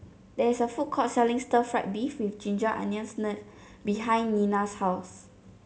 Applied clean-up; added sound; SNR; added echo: none; none; none; none.